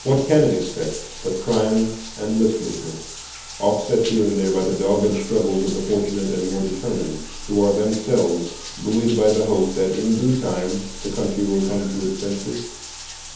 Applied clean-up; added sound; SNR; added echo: none; Bathtub (filling or washing); 15 dB; reverberation time 1.3 s.